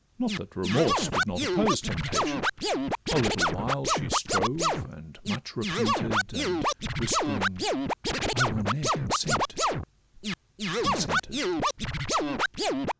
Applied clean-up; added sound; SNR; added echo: none; Scratching (performance technique); -4 dB; none.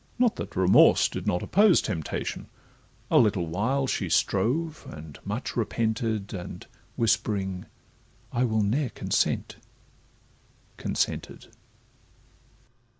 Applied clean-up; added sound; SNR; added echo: none; none; none; none.